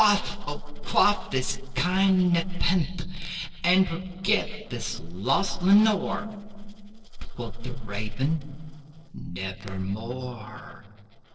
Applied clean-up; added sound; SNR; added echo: neural separator model SepFormer DNS4.